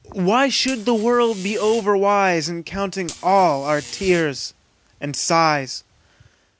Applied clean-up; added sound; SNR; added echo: none; Buzz; 17 dB; none.